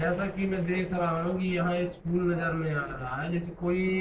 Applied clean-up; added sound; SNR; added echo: neural separator model SepFormer DNS4.